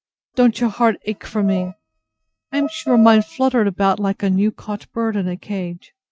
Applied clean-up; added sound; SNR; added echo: neural mask model RNNoise.